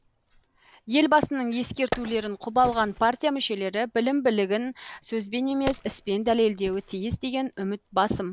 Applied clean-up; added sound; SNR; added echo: none; Wood; 16 dB; none.